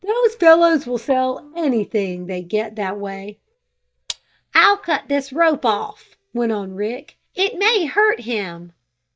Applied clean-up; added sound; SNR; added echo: neural mask model DeepFilterNet 3.